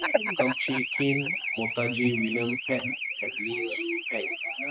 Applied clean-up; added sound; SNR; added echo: neural mask model Resemble Enhance denoiser.